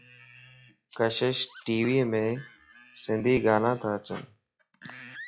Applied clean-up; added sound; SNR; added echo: classical method log-MMSE.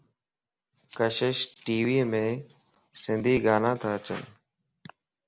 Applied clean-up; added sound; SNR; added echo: none; none; none; none.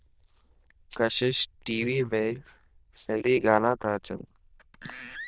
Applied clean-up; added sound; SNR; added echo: neural diffusion model UNIVERSE++.